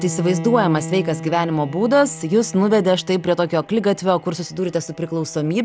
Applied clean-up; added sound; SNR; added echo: none; Bowed string instrument; 14 dB; none.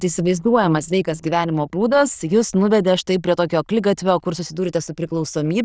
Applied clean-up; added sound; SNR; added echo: neural diffusion model UNIVERSE++.